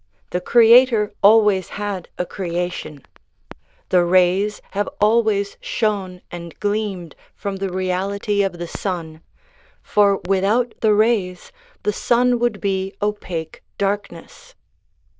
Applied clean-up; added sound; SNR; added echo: neural diffusion model UNIVERSE++.